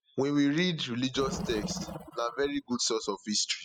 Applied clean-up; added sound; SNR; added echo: classical method spectral subtraction.